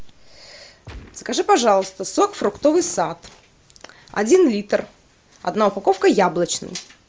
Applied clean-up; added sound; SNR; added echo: none; Gunshot, gunfire; 19 dB; none.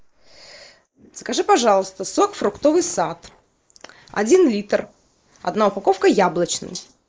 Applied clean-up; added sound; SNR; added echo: neural mask model Resemble Enhance denoiser.